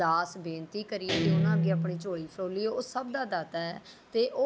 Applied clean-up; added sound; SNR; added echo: none; Guitar; -1 dB; none.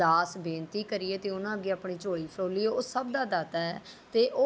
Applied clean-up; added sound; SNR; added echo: none; none; none; none.